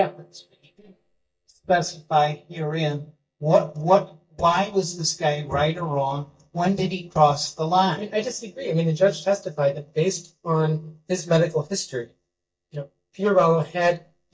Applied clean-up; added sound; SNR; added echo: neural mask model DeepFilterNet 3.